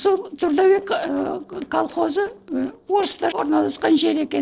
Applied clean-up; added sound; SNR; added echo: neural separator model SepFormer DNS4.